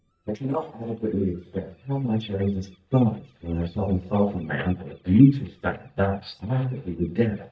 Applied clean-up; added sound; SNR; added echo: neural mask model DeepFilterNet 3.